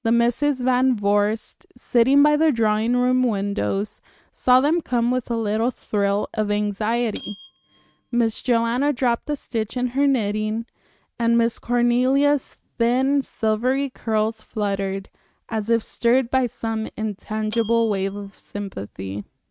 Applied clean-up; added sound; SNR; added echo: neural mask model RNNoise.